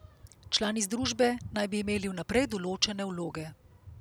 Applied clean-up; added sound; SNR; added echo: none; Dog; 17 dB; none.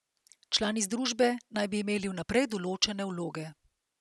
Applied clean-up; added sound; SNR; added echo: none; none; none; none.